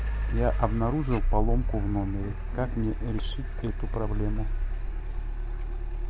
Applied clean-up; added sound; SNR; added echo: none; Car; -3 dB; none.